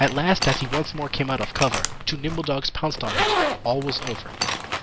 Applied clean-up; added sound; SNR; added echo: none; Zipper (clothing); 3 dB; none.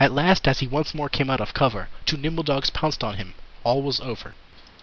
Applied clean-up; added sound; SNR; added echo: none; none; none; none.